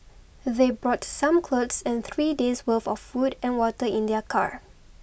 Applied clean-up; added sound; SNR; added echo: none; none; none; none.